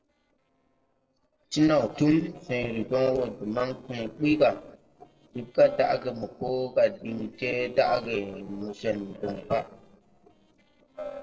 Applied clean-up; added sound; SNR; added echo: neural separator model SepFormer DNS4.